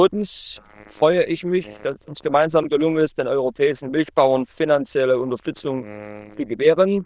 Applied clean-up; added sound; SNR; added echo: neural diffusion model UNIVERSE++.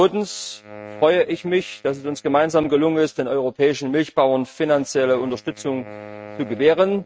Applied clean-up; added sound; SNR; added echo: neural mask model RNNoise.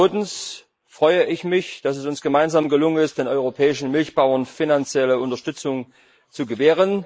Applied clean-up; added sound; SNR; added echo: neural mask model Resemble Enhance denoiser.